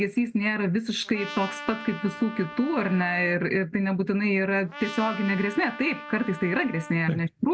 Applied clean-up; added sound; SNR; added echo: none; Trumpet; 14 dB; none.